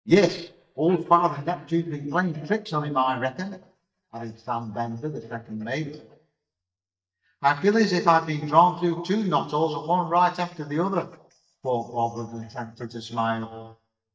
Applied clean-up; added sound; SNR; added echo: neural mask model DeepFilterNet 3.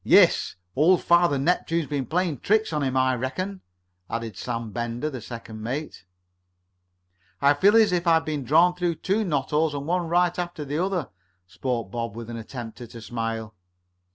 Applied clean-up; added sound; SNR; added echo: none; none; none; none.